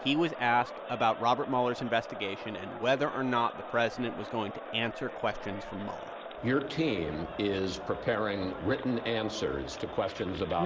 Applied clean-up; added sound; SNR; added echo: none; Crowd; 10 dB; none.